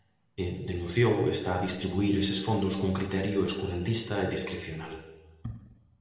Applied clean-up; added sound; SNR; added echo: none; none; none; reverberation time 1.0 s.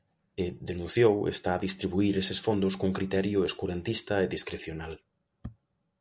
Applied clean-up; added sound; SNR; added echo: none; none; none; none.